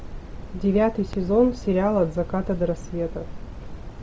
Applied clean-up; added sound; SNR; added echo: none; none; none; none.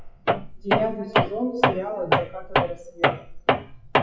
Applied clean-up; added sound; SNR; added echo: classical method WPE with log-MMSE.